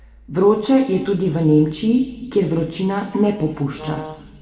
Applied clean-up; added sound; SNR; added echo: none; Brass instrument; 15 dB; reverberation time 2.0 s.